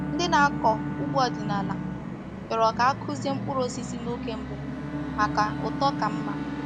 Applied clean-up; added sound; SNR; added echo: none; Bowed string instrument + Musical instrument; 3 dB; none.